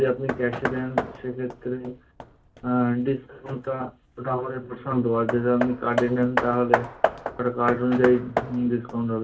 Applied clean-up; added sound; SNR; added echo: none; Hammer; 6 dB; reverberation time 0.2 s.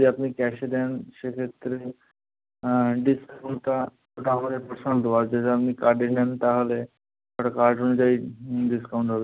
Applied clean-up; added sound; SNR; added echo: none; none; none; none.